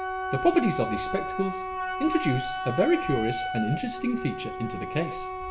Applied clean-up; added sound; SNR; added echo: none; Wind instrument, woodwind instrument; 4 dB; reverberation time 1.1 s.